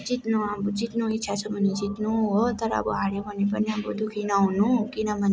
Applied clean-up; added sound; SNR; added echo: none; none; none; none.